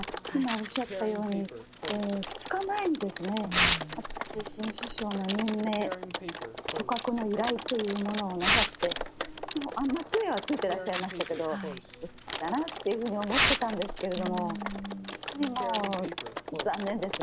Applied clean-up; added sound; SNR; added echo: none; Tearing + Typing; 1 dB; none.